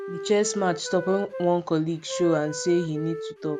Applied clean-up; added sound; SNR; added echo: none; Wind instrument, woodwind instrument; 10 dB; none.